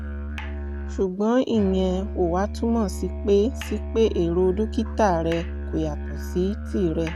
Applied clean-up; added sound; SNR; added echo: none; Musical instrument; 6 dB; none.